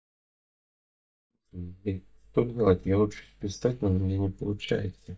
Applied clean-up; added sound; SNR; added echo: neural mask model DeepFilterNet 3.